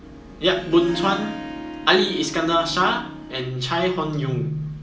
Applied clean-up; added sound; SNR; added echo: none; Harp; 12 dB; reverberation time 0.2 s.